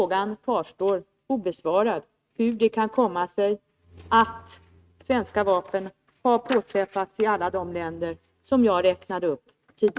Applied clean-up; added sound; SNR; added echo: neural mask model RNNoise.